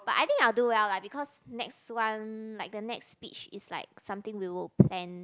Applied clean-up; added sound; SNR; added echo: none; none; none; none.